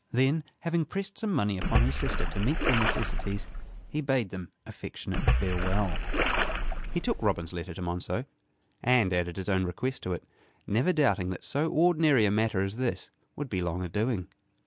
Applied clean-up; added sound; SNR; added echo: none; Splash, splatter; -2 dB; none.